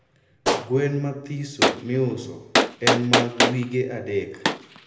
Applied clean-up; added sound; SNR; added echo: none; Gunshot, gunfire; -2 dB; reverberation time 0.8 s.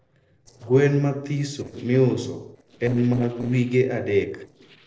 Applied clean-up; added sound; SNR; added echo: neural separator model SepFormer DNS4.